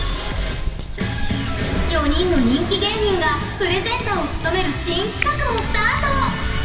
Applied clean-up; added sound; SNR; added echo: none; Cat; 7 dB; reverberation time 2.0 s.